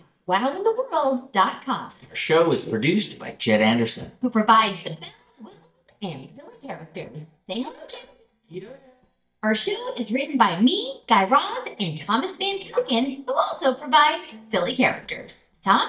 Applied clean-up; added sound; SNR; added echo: neural mask model DeepFilterNet 3.